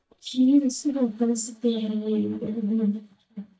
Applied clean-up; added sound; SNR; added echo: neural mask model DeepFilterNet 3.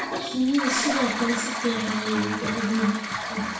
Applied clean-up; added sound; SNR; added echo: none; Toilet flush; 3 dB; reverberation time 0.6 s.